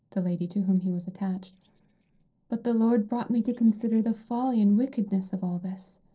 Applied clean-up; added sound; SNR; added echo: neural separator model SepFormer DNS4.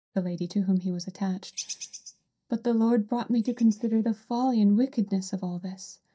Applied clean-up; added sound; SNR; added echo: neural mask model DeepFilterNet 3.